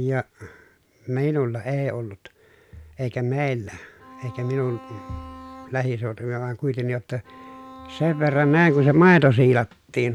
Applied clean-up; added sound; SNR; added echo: none; Bowed string instrument; 19 dB; none.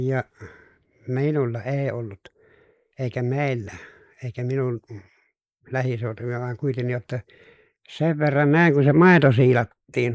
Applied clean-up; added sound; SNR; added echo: neural mask model Resemble Enhance denoiser.